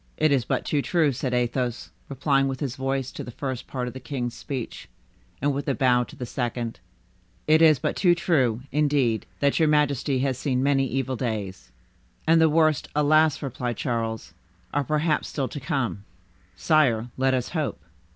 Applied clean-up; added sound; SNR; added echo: none; none; none; none.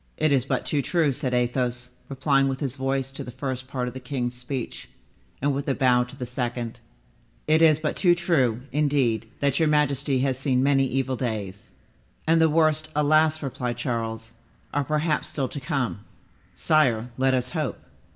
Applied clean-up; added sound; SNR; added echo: none; none; none; reverberation time 0.5 s.